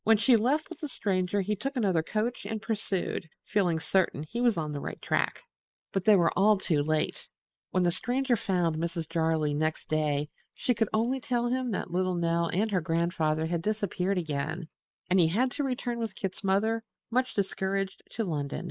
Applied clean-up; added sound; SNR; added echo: neural mask model Resemble Enhance denoiser.